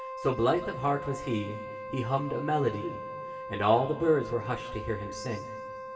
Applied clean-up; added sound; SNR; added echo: none; Wind instrument, woodwind instrument; 9 dB; reverberation time 1.6 s.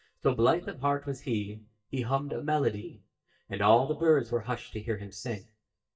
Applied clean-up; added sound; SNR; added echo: neural mask model DeepFilterNet 3.